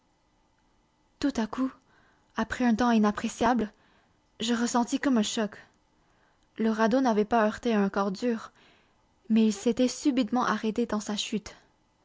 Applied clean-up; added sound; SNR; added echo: none; none; none; none.